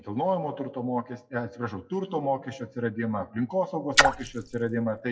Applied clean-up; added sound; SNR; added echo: classical method WPE with log-MMSE.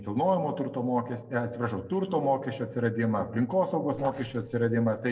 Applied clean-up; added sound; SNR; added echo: neural separator model SepFormer DNS4.